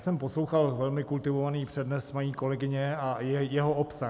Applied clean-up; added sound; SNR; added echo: none; none; none; none.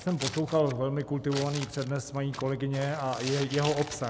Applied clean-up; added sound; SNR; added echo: none; Crumpling, crinkling; 12 dB; none.